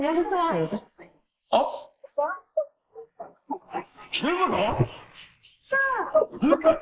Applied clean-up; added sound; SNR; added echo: neural mask model Resemble Enhance denoiser.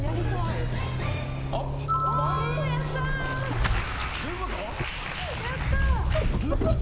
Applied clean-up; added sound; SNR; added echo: none; Squeak / Accelerating, revving, vroom / Vehicle; -4 dB; none.